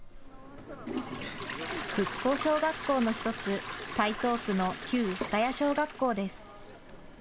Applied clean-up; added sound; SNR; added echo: none; Toilet flush; 8 dB; none.